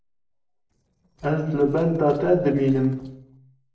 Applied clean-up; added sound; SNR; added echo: neural separator model SepFormer DNS4.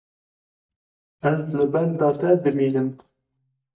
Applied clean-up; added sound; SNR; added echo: neural mask model DeepFilterNet 3.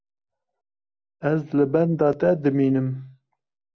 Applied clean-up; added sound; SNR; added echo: none; none; none; none.